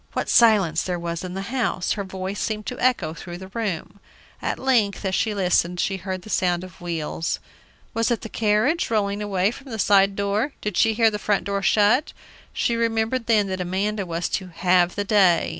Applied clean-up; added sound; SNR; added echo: none; none; none; none.